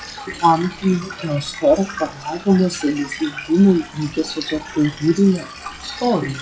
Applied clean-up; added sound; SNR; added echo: classical method log-MMSE.